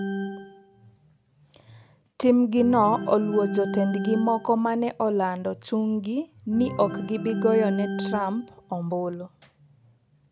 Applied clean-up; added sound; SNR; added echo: none; Organ; 9 dB; none.